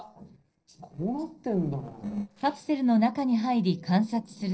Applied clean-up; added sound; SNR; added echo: neural separator model SepFormer DNS4.